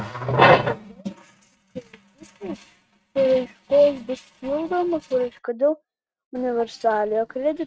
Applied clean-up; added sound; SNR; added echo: neural mask model RNNoise.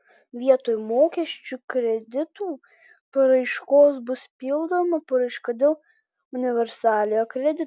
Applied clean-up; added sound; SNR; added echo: none; none; none; none.